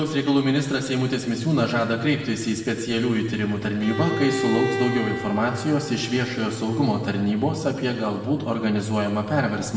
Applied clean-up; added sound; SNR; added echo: none; Bowed string instrument; 12 dB; reverberation time 1.6 s.